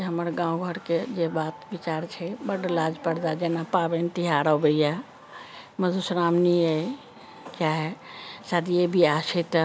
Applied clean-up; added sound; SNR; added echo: none; none; none; none.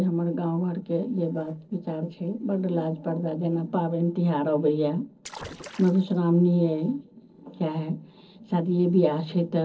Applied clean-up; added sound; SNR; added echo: neural separator model SepFormer DNS4.